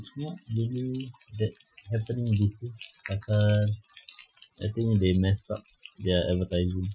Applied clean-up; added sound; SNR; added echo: classical method Wiener filter.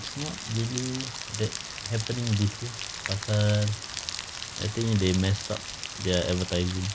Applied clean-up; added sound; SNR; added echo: none; Rain; 8 dB; none.